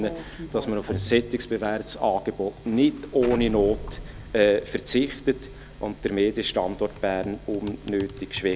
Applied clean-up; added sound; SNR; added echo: none; Explosion + Typing; 15 dB; none.